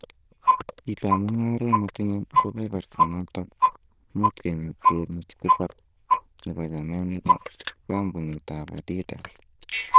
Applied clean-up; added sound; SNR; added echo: neural diffusion model UNIVERSE++.